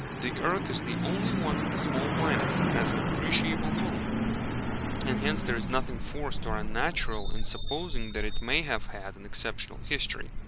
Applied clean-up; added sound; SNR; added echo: none; Truck; -4 dB; none.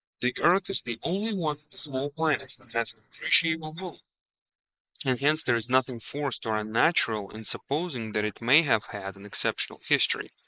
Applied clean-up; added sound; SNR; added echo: neural mask model Resemble Enhance denoiser.